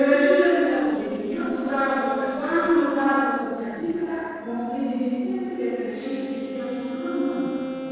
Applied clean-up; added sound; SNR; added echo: neural separator model SepFormer DNS4.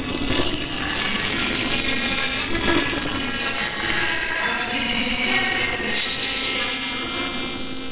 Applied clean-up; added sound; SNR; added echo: neural separator model SepFormer WHAMR!.